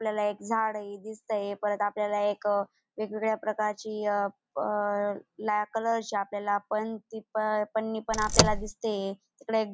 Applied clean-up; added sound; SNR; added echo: none; Car; -5 dB; none.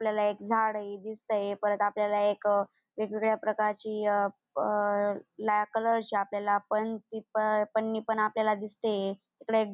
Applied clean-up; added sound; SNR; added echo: none; none; none; none.